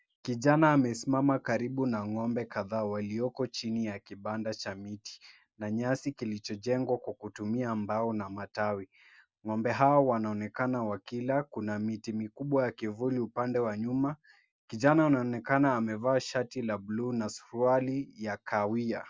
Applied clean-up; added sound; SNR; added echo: none; none; none; none.